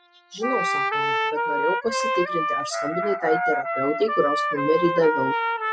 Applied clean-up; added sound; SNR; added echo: classical method spectral subtraction.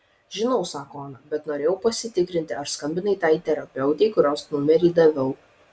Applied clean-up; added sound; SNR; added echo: none; none; none; none.